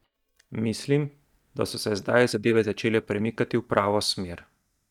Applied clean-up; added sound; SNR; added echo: neural mask model DeepFilterNet 3.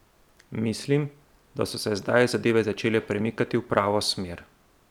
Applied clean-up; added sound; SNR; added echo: none; none; none; none.